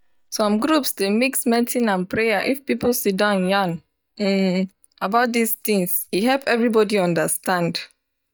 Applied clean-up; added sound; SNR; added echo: neural mask model DeepFilterNet 3.